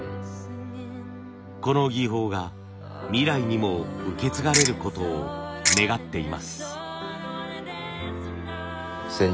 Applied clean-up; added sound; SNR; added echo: none; Ratchet, pawl; -4 dB; none.